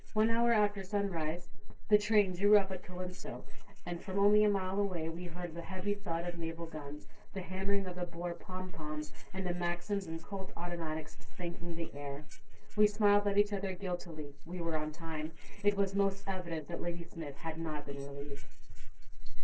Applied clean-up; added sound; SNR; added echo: neural separator model SepFormer DNS4.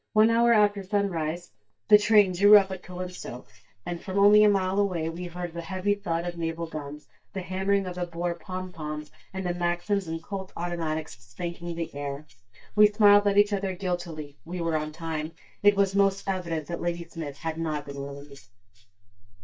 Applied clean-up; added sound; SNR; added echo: neural mask model DeepFilterNet 3.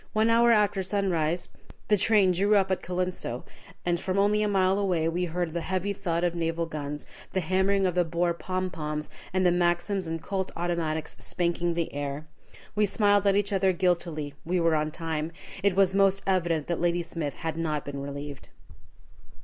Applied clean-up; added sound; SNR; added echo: none; none; none; none.